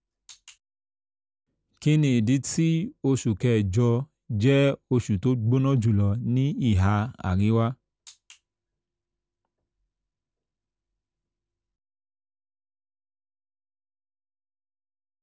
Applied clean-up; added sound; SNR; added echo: none; none; none; none.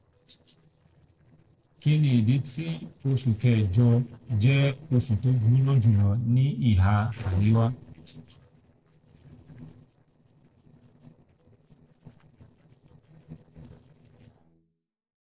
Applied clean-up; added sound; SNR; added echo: neural separator model SepFormer DNS4.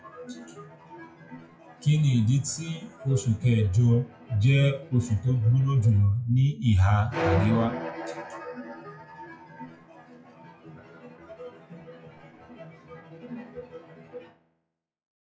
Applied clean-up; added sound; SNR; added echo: classical method WPE with log-MMSE.